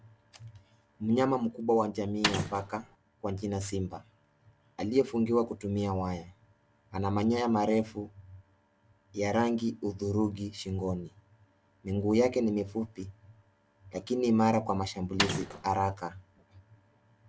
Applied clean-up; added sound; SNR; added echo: none; Mechanisms; 2 dB; none.